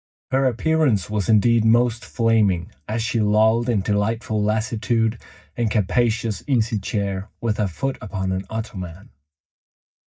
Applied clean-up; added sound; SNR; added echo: neural mask model DeepFilterNet 3.